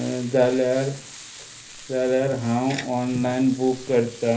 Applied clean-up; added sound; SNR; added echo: none; Frying (food); 19 dB; reverberation time 0.3 s.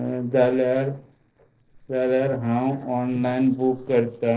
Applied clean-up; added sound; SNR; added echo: neural separator model SepFormer DNS4.